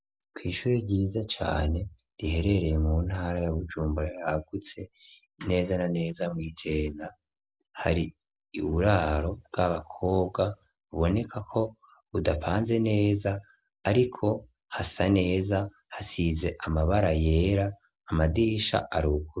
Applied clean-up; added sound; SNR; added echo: none; none; none; none.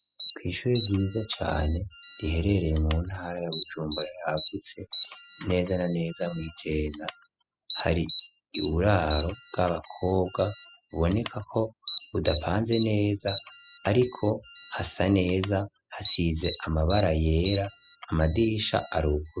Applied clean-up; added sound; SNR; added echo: classical method spectral subtraction.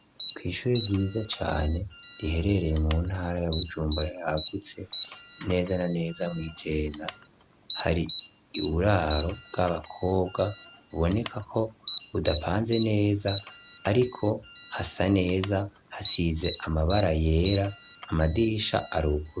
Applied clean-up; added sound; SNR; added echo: none; Alarm; 14 dB; none.